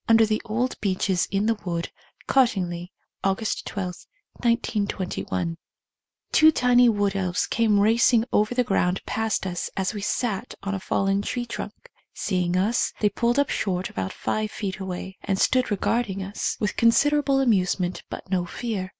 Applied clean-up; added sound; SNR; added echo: none; none; none; none.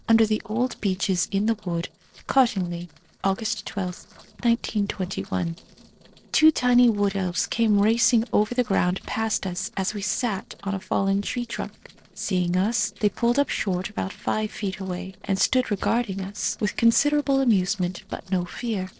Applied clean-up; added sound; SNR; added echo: neural separator model SepFormer DNS4.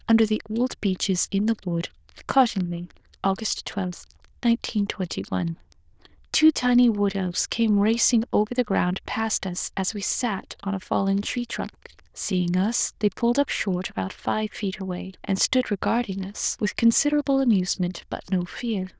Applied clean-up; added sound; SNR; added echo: neural diffusion model UNIVERSE++.